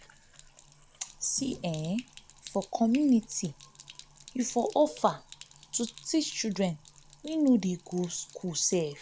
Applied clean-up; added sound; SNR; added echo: none; Sink (filling or washing); 19 dB; none.